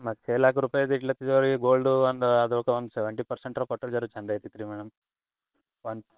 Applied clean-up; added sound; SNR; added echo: neural separator model SepFormer WHAM!.